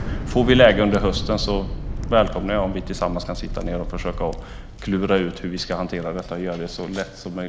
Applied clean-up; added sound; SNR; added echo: none; Thunder / Explosion; 7 dB; none.